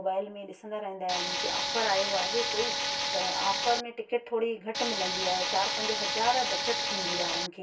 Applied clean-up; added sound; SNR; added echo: none; Tools; -2 dB; reverberation time 0.2 s.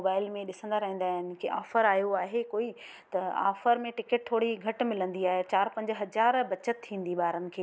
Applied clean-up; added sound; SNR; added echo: none; none; none; none.